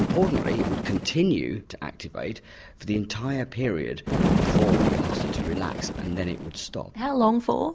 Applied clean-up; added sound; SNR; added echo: none; Bird; 1 dB; none.